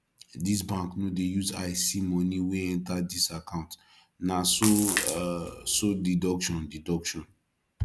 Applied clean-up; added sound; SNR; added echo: none; Splash, splatter; 2 dB; none.